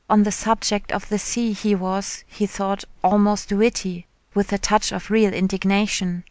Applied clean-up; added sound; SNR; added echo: none; none; none; none.